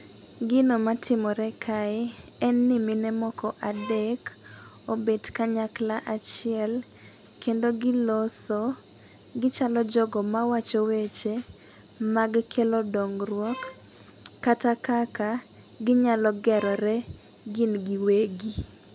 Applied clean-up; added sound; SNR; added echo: none; Bowed string instrument; 17 dB; none.